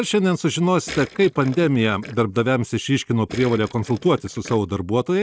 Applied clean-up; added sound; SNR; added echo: neural mask model RNNoise.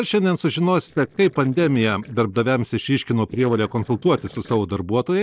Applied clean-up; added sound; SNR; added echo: neural separator model SepFormer DNS4.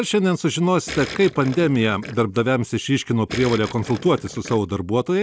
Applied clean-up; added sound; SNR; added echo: none; Gurgling; 15 dB; none.